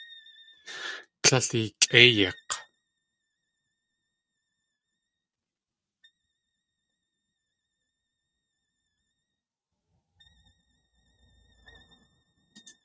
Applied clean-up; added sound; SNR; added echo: neural mask model RNNoise.